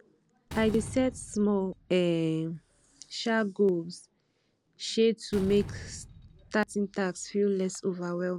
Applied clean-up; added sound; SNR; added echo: none; Slam; 17 dB; none.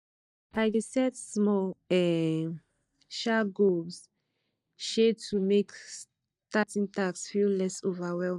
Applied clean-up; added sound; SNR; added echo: neural mask model DeepFilterNet 3.